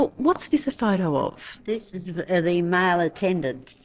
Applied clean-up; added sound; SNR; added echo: neural separator model SepFormer DNS4.